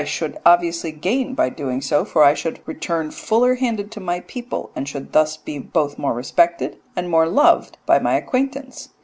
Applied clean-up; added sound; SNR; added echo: none; none; none; none.